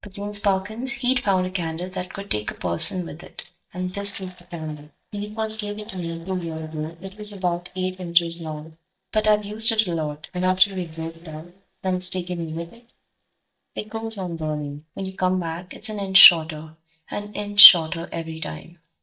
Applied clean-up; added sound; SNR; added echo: neural mask model DeepFilterNet 3.